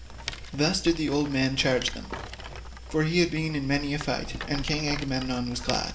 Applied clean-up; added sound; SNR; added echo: none; Rattle; 13 dB; reverberation time 0.5 s.